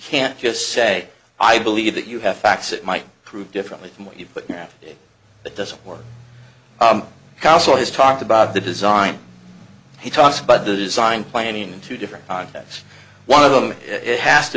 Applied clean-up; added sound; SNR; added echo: none; none; none; none.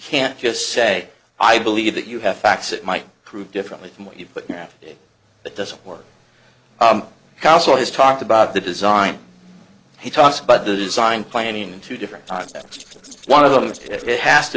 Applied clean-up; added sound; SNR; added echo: neural separator model SepFormer DNS4.